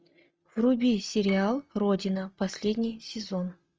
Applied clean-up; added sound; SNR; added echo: neural mask model RNNoise.